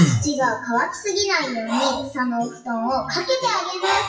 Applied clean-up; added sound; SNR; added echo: classical method WPE with log-MMSE.